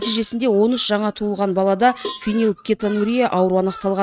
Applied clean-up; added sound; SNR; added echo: neural mask model RNNoise.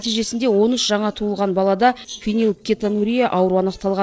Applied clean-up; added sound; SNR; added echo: neural separator model SepFormer DNS4.